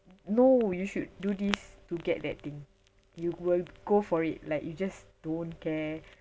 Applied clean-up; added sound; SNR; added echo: none; none; none; none.